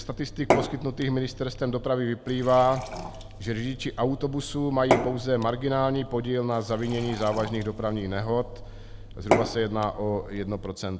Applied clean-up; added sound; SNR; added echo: none; Fill (with liquid) / Glass / Water; 5 dB; none.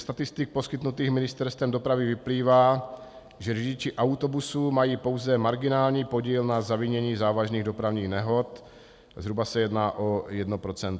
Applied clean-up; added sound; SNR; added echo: none; none; none; none.